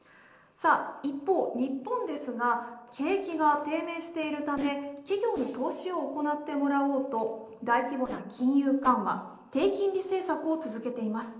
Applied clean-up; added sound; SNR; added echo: neural separator model SepFormer DNS4.